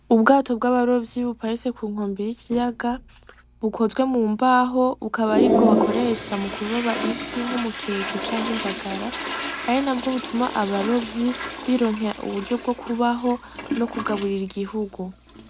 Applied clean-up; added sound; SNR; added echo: none; Toilet flush; 6 dB; none.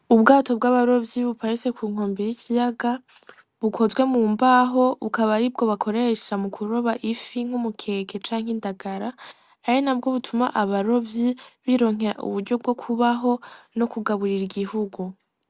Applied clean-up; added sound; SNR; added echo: none; none; none; none.